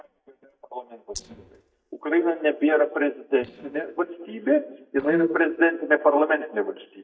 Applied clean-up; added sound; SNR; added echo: neural mask model DeepFilterNet 3.